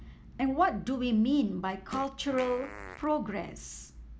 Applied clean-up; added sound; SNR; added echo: none; Fart; 16 dB; none.